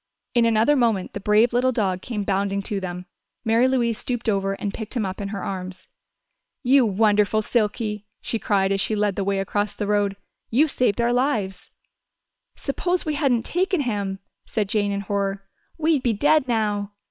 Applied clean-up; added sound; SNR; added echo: neural separator model SepFormer WHAM!.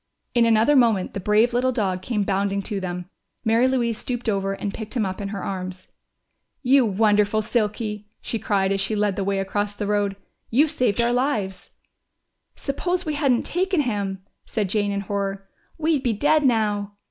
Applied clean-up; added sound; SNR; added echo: none; Tambourine; 12 dB; none.